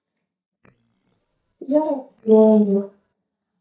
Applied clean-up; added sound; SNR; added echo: neural mask model DeepFilterNet 3.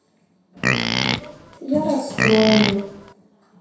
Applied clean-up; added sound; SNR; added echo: none; Livestock, farm animals, working animals; 0 dB; reverberation time 0.7 s.